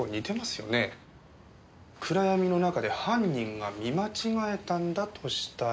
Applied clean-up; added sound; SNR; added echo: none; none; none; none.